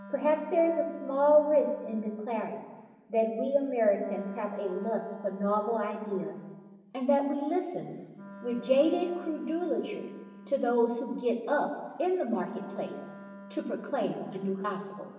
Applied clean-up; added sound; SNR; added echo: none; Wind instrument, woodwind instrument; 18 dB; reverberation time 1.4 s.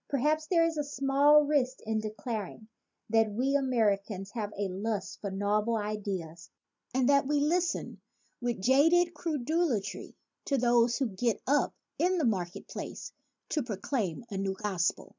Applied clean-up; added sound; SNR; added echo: none; none; none; none.